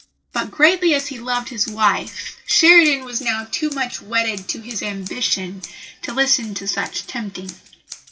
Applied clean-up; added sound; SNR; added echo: neural separator model SepFormer DNS4.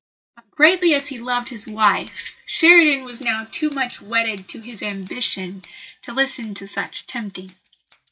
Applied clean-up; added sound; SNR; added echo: neural mask model DeepFilterNet 3.